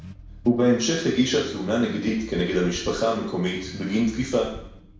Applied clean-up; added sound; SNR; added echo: none; Accelerating, revving, vroom / Car; 17 dB; reverberation time 0.7 s.